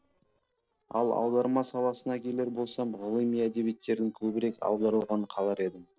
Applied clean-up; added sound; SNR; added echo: neural separator model SepFormer DNS4.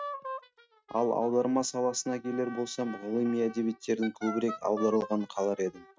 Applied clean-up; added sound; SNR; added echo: neural mask model RNNoise.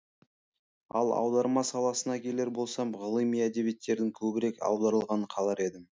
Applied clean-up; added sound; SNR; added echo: none; none; none; none.